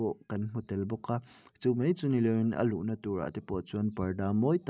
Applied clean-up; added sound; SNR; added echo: none; none; none; none.